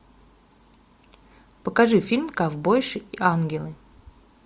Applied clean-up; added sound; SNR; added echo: none; none; none; none.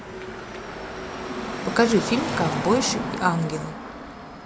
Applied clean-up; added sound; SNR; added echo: none; Car passing by / Traffic noise, roadway noise; 4 dB; none.